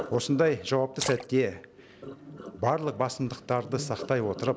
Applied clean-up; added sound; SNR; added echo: none; Sink (filling or washing) + Splash, splatter; 12 dB; none.